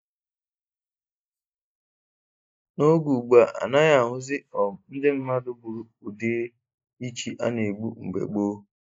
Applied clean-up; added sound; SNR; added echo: neural mask model Resemble Enhance denoiser.